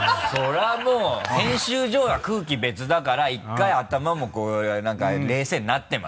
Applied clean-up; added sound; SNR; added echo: none; none; none; none.